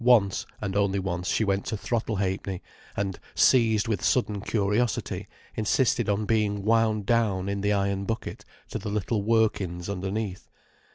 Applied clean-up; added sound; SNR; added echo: none; none; none; none.